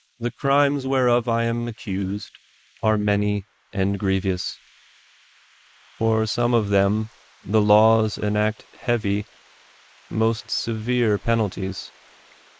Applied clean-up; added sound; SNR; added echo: neural mask model Resemble Enhance denoiser.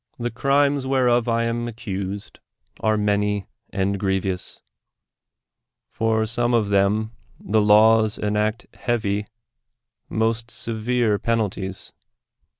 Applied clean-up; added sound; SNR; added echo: none; none; none; none.